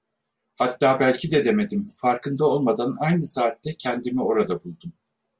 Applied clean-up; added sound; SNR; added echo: none; none; none; none.